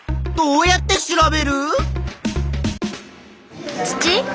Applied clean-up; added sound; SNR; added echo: none; none; none; none.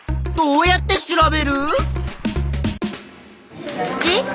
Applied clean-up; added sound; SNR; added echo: none; Squeak; 14 dB; none.